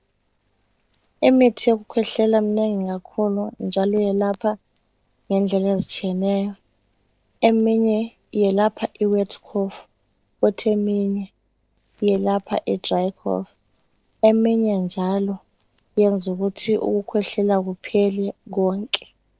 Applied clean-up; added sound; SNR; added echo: neural separator model SepFormer DNS4.